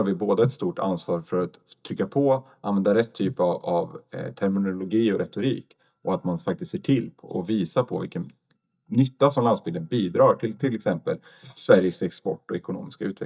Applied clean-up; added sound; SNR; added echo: neural mask model DeepFilterNet 3.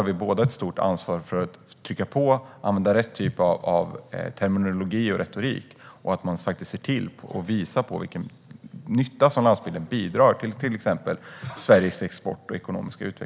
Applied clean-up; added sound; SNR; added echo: none; none; none; none.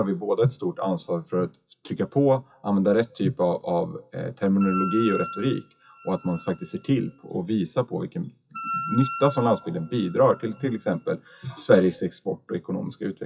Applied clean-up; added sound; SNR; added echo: classical method WPE with log-MMSE.